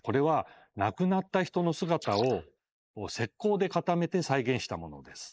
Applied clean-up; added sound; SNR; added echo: neural mask model Resemble Enhance denoiser.